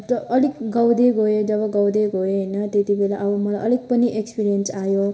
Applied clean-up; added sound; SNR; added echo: none; none; none; reverberation time 1.2 s.